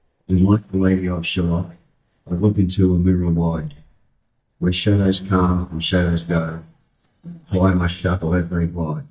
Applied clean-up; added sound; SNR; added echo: neural mask model DeepFilterNet 3.